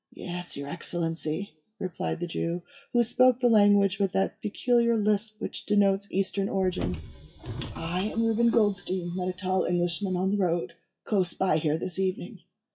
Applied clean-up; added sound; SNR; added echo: classical method WPE with log-MMSE.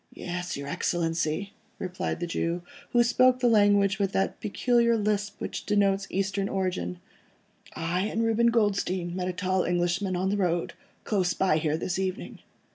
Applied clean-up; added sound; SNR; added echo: none; none; none; none.